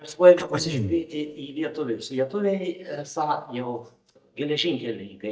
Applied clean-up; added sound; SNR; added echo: neural mask model DeepFilterNet 3.